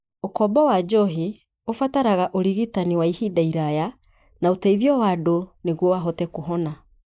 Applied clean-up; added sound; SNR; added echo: neural mask model Resemble Enhance denoiser.